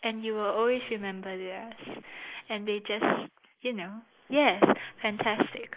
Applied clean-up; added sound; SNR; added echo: neural mask model Resemble Enhance denoiser.